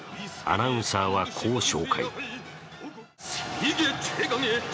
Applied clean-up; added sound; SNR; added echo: none; none; none; none.